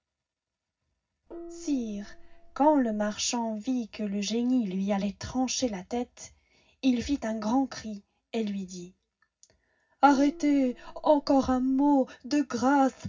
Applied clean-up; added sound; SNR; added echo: none; Gong; 18 dB; reverberation time 0.4 s.